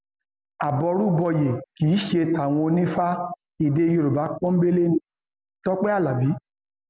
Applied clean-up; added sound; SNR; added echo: none; none; none; none.